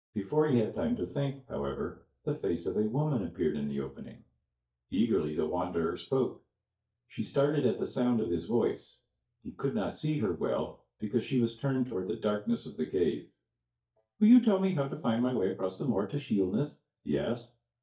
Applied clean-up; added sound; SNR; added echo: neural mask model DeepFilterNet 3.